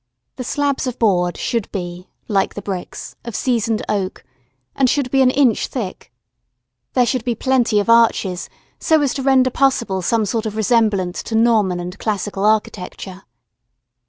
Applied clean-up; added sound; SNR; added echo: none; none; none; none.